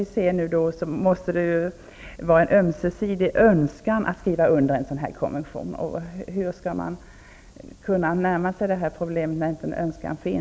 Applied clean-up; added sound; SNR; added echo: none; none; none; none.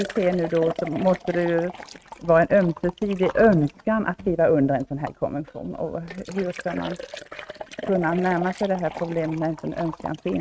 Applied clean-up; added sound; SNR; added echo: neural mask model RNNoise.